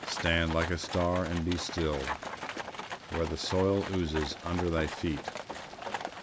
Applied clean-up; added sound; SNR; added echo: none; Livestock, farm animals, working animals; 7 dB; none.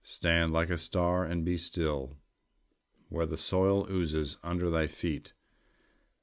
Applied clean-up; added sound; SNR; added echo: none; none; none; none.